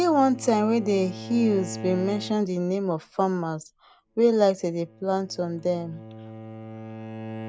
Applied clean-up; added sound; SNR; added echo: none; Bowed string instrument; 14 dB; none.